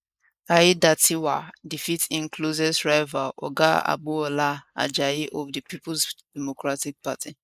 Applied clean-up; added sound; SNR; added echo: neural mask model Resemble Enhance denoiser.